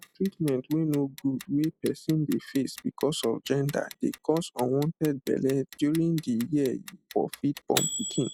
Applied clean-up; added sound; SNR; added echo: classical method log-MMSE.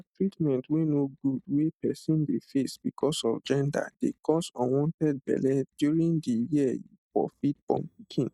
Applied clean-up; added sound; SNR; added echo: neural mask model DeepFilterNet 3.